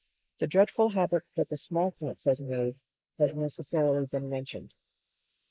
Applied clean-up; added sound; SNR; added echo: neural mask model Resemble Enhance denoiser.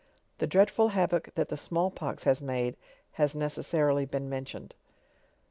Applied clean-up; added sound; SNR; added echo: none; none; none; none.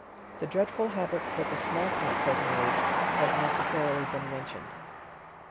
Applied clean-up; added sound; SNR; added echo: none; Train; -2 dB; none.